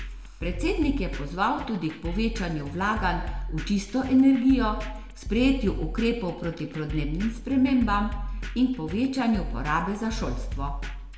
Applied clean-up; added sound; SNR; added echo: none; Drum kit; 7 dB; reverberation time 0.9 s.